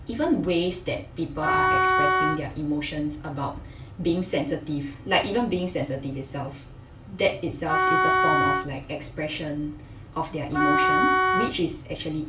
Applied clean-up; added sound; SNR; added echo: none; Wind instrument, woodwind instrument; -4 dB; reverberation time 0.3 s.